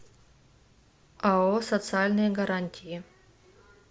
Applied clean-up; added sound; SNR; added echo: none; none; none; none.